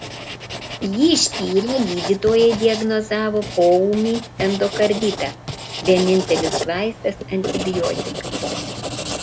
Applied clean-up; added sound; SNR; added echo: none; Writing; 8 dB; none.